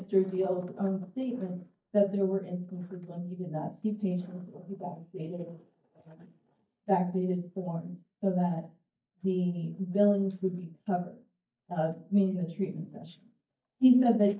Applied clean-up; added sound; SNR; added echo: neural mask model DeepFilterNet 3.